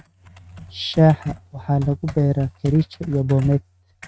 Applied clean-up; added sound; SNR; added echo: neural mask model RNNoise.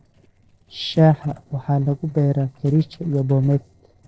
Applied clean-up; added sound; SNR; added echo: neural separator model SepFormer DNS4.